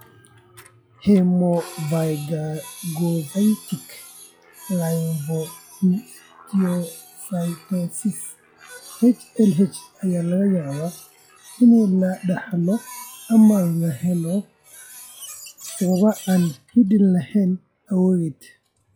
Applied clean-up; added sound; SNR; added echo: classical method log-MMSE.